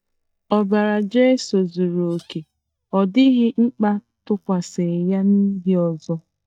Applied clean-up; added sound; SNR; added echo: neural mask model DeepFilterNet 3.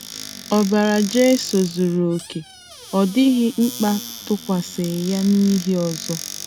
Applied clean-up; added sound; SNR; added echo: none; Squeak / Cupboard open or close; 14 dB; none.